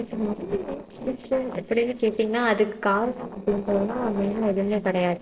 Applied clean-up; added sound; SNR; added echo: neural separator model SepFormer DNS4.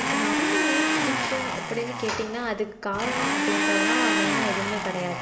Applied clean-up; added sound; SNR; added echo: none; Domestic sounds, home sounds; -4 dB; reverberation time 2.8 s.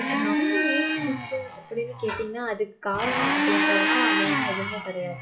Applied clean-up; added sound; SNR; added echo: classical method WPE with log-MMSE.